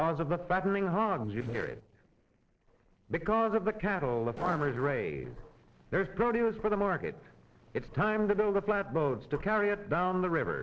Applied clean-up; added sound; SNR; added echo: neural separator model SepFormer DNS4.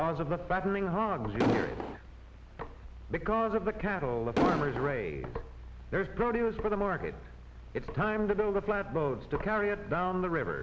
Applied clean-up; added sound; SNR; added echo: none; Explosion; -2 dB; none.